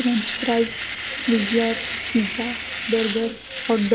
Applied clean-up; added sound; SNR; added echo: none; Domestic sounds, home sounds; 5 dB; none.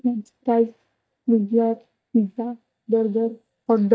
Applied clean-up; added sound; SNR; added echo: neural mask model DeepFilterNet 3.